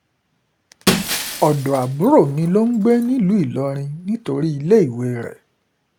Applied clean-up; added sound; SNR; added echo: none; Shatter; 9 dB; none.